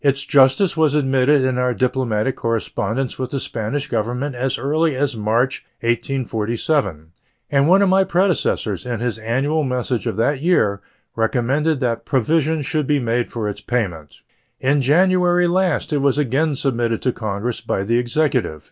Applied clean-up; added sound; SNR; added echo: none; none; none; none.